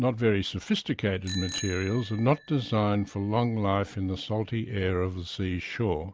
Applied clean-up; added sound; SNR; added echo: none; Bicycle bell; 18 dB; none.